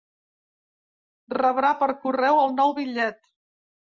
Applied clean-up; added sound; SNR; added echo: none; none; none; none.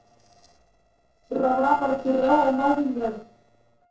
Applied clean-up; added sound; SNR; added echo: neural separator model SepFormer DNS4.